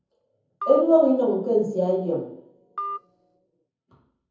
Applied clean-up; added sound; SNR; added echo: none; Telephone; 13 dB; reverberation time 0.7 s.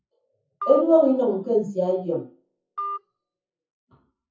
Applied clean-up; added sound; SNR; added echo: classical method WPE with log-MMSE.